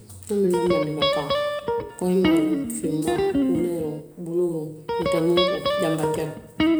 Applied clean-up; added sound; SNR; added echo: none; Guitar; -1 dB; none.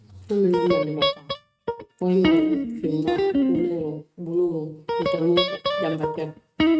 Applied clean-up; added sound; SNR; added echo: neural mask model RNNoise.